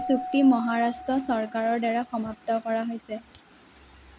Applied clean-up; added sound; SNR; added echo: none; Keyboard (musical); 14 dB; none.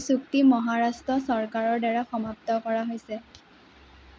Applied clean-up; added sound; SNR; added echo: none; none; none; none.